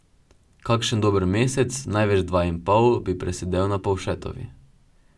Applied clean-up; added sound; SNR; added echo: none; none; none; none.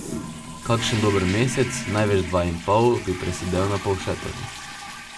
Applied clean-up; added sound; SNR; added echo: none; Toilet flush; 9 dB; none.